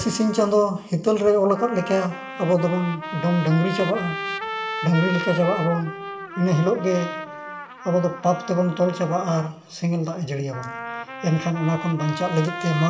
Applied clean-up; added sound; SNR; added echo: none; Trumpet; 10 dB; reverberation time 1.7 s.